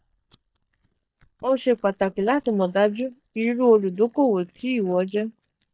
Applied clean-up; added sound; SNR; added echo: neural mask model DeepFilterNet 3.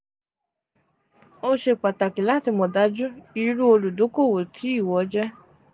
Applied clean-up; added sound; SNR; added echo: none; none; none; none.